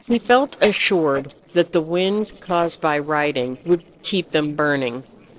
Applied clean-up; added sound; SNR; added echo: neural separator model SepFormer DNS4.